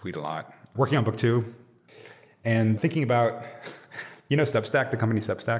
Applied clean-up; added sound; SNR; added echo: none; none; none; none.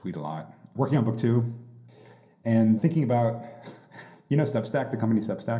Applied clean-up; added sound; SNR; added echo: none; none; none; reverberation time 0.3 s.